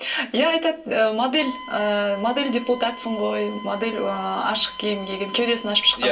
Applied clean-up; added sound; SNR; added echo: none; Wind instrument, woodwind instrument; 16 dB; reverberation time 0.2 s.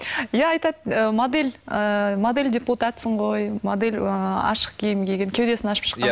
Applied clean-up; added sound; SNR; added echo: none; none; none; none.